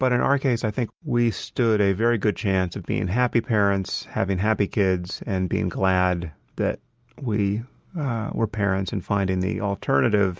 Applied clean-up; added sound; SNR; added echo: none; none; none; none.